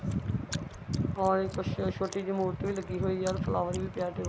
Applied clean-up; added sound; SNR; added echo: none; Chewing, mastication; 19 dB; none.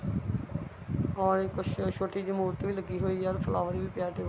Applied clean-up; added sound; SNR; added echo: none; none; none; none.